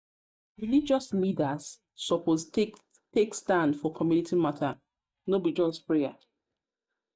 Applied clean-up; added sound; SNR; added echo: neural mask model DeepFilterNet 3.